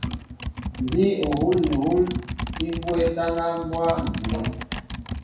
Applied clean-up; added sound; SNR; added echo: none; Computer keyboard; 6 dB; reverberation time 0.6 s.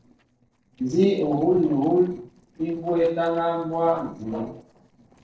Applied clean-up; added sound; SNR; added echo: neural separator model SepFormer DNS4.